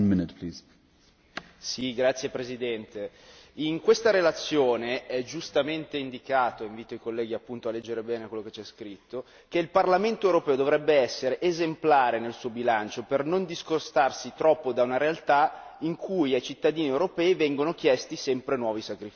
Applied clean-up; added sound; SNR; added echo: none; none; none; none.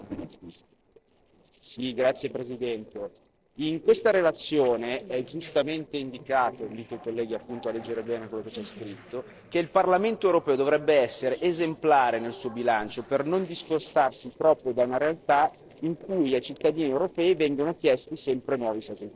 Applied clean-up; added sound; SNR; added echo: neural separator model SepFormer DNS4.